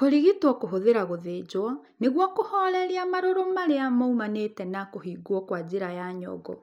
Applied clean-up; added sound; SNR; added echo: none; none; none; none.